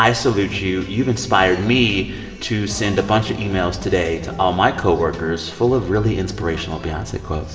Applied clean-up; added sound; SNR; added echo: none; none; none; reverberation time 1.2 s.